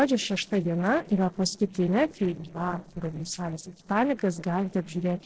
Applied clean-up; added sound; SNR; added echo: neural separator model SepFormer DNS4.